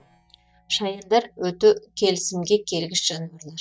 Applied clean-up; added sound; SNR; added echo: neural mask model DeepFilterNet 3.